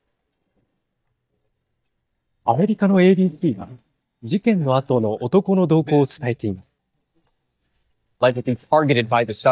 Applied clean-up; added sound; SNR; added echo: neural mask model DeepFilterNet 3.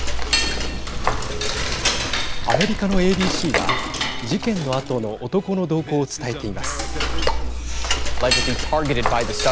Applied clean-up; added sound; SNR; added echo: none; Cutlery, silverware / Dishes, pots, and pans; -2 dB; none.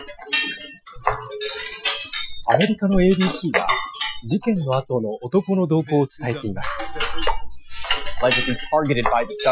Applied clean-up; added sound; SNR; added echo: classical method Wiener filter.